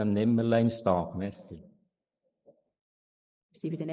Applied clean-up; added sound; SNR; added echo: neural mask model Resemble Enhance denoiser.